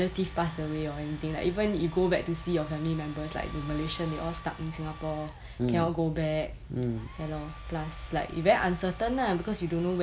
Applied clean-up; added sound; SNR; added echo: none; Domestic sounds, home sounds; 19 dB; none.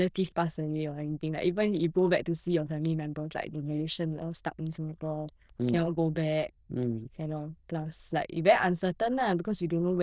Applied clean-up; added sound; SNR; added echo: neural diffusion model UNIVERSE++.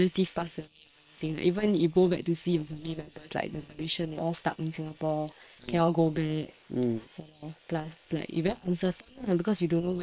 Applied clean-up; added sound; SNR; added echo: neural separator model SepFormer WHAM!.